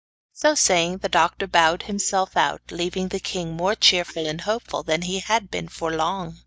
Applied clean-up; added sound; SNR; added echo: neural mask model DeepFilterNet 3.